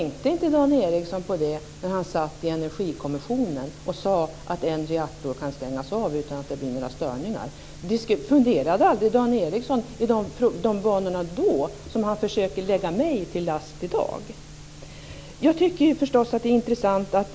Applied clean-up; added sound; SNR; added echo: none; none; none; none.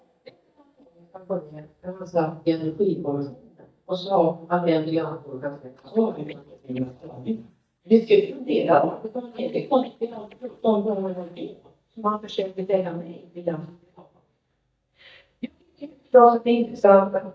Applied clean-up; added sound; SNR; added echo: neural mask model DeepFilterNet 3.